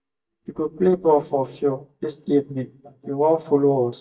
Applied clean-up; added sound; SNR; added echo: neural mask model DeepFilterNet 3.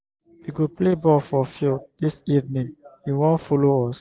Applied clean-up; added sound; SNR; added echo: none; none; none; none.